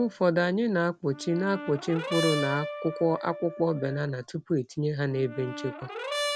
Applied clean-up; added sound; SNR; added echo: none; Brass instrument; 9 dB; none.